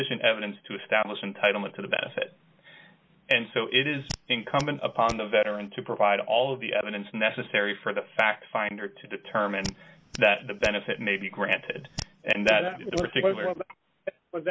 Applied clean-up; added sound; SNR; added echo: none; Hands; 15 dB; none.